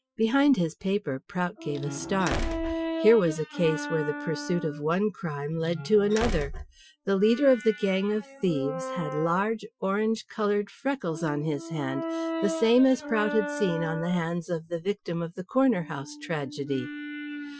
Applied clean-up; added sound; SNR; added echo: classical method Wiener filter.